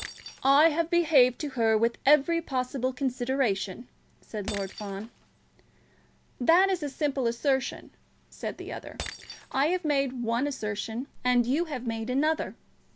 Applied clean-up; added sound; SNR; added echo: none; Shatter; 20 dB; none.